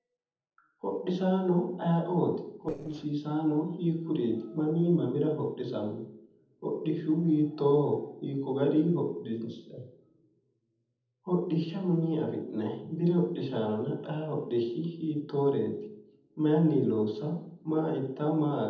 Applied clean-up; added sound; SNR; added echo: neural separator model SepFormer DNS4.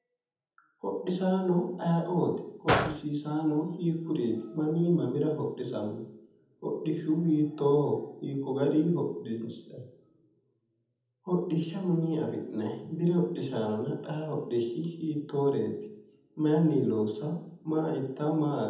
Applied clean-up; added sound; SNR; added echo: none; Gunshot, gunfire; 4 dB; reverberation time 0.8 s.